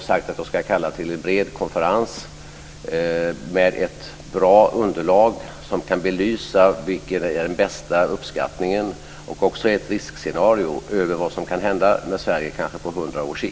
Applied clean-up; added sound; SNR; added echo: none; none; none; none.